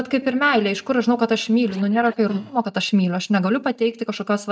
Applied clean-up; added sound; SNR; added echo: neural mask model DeepFilterNet 3.